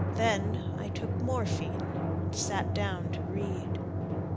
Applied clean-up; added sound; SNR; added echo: none; Drum; -5 dB; none.